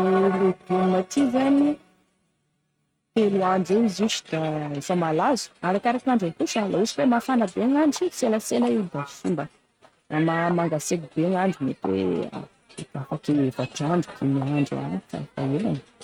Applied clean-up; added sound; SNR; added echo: neural mask model RNNoise.